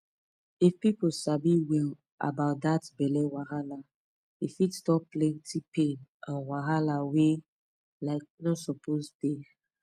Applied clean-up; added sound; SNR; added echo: none; none; none; none.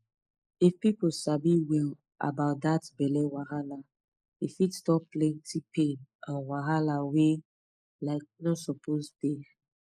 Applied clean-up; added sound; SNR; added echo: neural mask model Resemble Enhance denoiser.